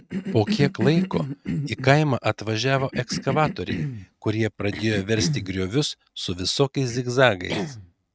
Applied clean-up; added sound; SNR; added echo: neural mask model RNNoise.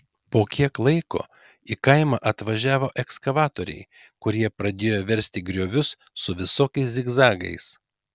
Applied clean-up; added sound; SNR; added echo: none; none; none; none.